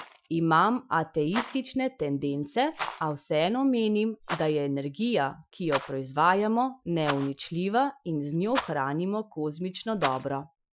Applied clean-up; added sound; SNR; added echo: classical method Wiener filter.